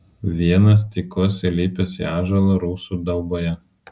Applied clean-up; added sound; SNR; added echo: none; none; none; none.